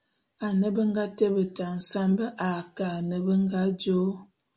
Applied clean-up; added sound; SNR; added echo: none; none; none; none.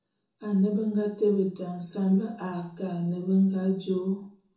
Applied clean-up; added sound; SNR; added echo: none; none; none; reverberation time 0.8 s.